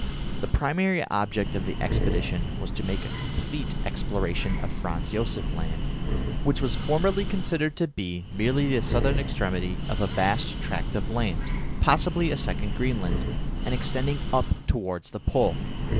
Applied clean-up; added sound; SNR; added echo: none; Breathing; 0 dB; none.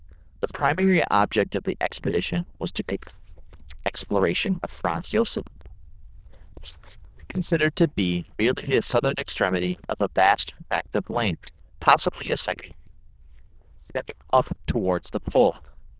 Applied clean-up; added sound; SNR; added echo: neural diffusion model UNIVERSE++.